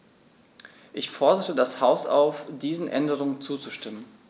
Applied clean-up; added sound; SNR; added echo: none; none; none; none.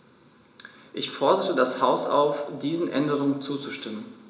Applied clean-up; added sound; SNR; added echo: none; none; none; reverberation time 0.8 s.